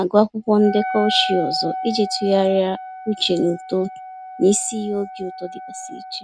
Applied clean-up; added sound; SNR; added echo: none; Wind instrument, woodwind instrument; 9 dB; none.